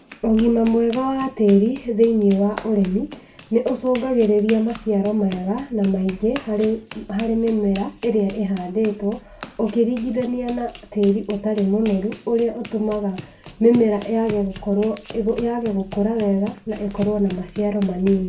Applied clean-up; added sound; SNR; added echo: none; Run; 19 dB; reverberation time 0.2 s.